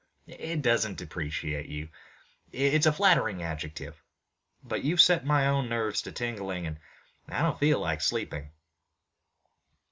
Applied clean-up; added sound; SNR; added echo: none; none; none; none.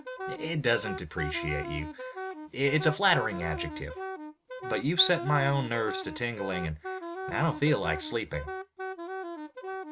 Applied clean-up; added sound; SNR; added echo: none; Wind instrument, woodwind instrument; 8 dB; none.